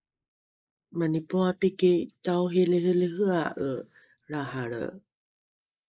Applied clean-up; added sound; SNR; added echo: neural mask model Resemble Enhance denoiser.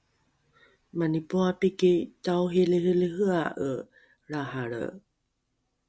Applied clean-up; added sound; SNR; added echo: none; none; none; none.